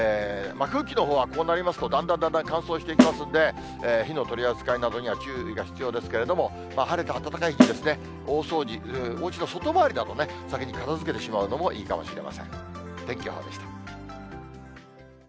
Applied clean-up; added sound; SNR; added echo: none; Snare drum; -2 dB; none.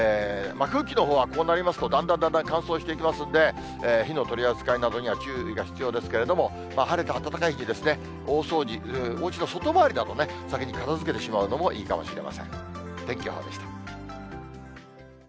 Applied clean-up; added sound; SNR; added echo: none; none; none; none.